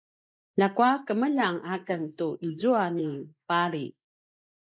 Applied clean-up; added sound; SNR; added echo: neural mask model Resemble Enhance denoiser.